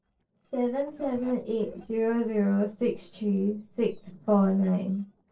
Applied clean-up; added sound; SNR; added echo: neural separator model SepFormer DNS4.